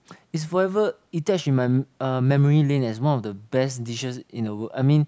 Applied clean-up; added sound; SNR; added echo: none; none; none; none.